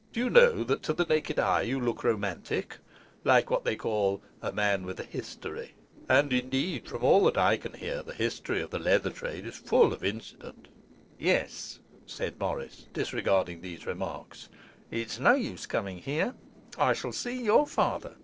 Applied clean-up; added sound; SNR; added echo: neural separator model SepFormer DNS4.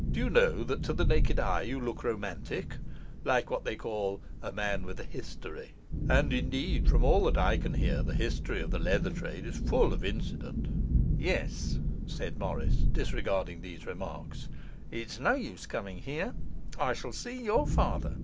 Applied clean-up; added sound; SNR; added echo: none; Thunderstorm; -3 dB; none.